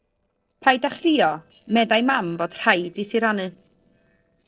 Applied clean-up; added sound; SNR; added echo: neural separator model SepFormer DNS4.